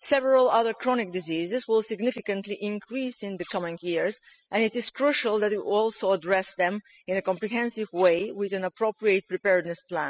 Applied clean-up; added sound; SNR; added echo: classical method spectral subtraction.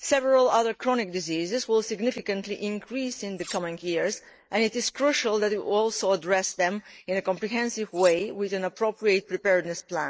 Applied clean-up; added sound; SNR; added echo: neural mask model Resemble Enhance denoiser.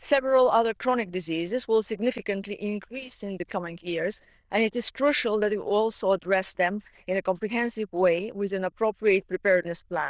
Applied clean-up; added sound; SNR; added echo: neural diffusion model UNIVERSE++.